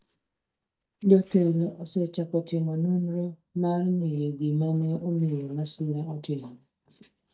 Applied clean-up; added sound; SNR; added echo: neural mask model DeepFilterNet 3.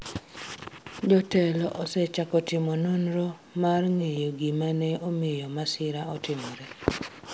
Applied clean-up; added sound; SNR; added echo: none; none; none; none.